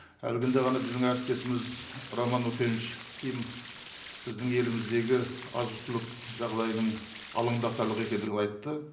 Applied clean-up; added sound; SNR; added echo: none; Stream; 10 dB; reverberation time 0.5 s.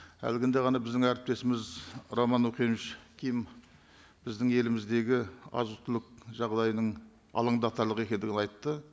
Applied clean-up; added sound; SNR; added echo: none; none; none; none.